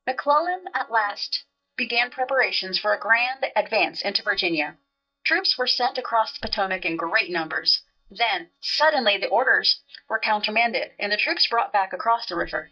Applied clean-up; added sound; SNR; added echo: neural mask model DeepFilterNet 3.